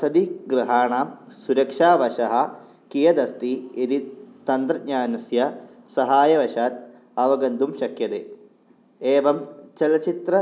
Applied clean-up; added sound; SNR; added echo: none; none; none; none.